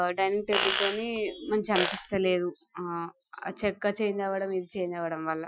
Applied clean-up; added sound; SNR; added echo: classical method Wiener filter.